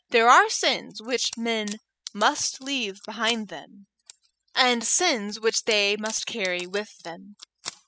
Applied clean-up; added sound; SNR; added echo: classical method spectral subtraction.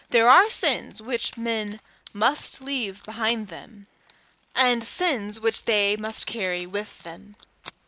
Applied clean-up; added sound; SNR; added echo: neural mask model Resemble Enhance denoiser.